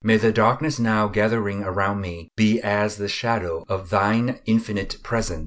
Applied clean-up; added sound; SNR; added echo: none; none; none; none.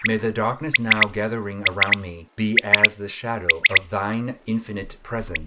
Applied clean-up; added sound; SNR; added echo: none; Bird; -3 dB; none.